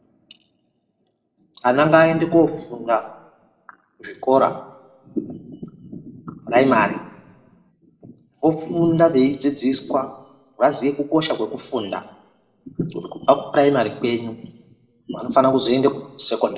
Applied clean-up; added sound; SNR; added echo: none; none; none; reverberation time 0.8 s.